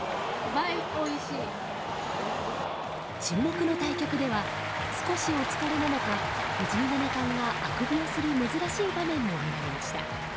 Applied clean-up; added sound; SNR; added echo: none; Cheering; 2 dB; none.